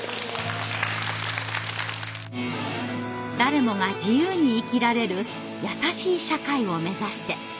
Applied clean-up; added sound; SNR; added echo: none; none; none; none.